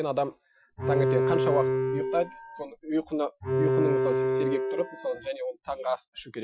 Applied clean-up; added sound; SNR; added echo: classical method Wiener filter.